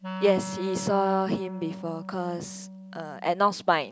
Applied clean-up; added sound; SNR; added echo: none; Wind instrument, woodwind instrument; 11 dB; none.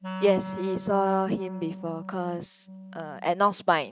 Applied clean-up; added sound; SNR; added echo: neural mask model RNNoise.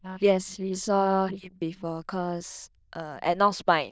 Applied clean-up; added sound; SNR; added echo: neural diffusion model UNIVERSE++.